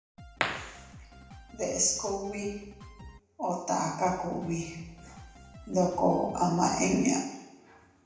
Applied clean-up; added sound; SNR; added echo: none; Drum kit; 18 dB; reverberation time 0.9 s.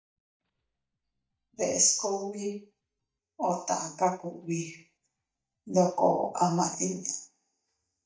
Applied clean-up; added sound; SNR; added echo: neural mask model DeepFilterNet 3.